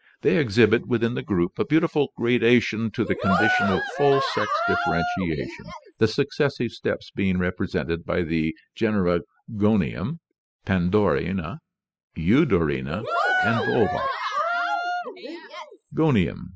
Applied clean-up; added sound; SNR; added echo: classical method spectral subtraction.